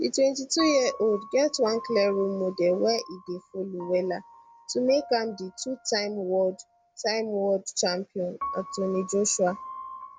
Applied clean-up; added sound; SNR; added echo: none; Piano; 16 dB; none.